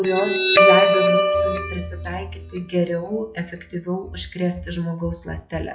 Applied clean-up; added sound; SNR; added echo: classical method log-MMSE.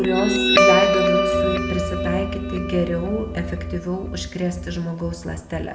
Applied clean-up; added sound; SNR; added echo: none; Guitar; -3 dB; none.